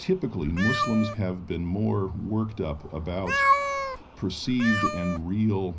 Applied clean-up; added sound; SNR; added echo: none; Meow; 3 dB; reverberation time 0.4 s.